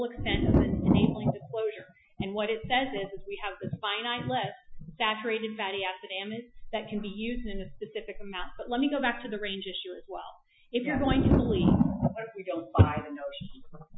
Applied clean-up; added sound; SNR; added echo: classical method Wiener filter.